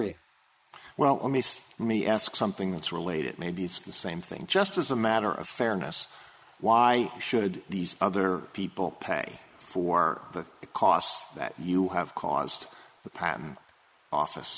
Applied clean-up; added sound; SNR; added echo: neural mask model Resemble Enhance denoiser.